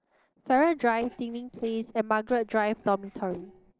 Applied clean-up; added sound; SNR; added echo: neural separator model SepFormer DNS4.